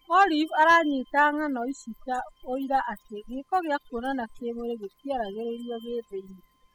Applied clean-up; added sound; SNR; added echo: classical method spectral subtraction.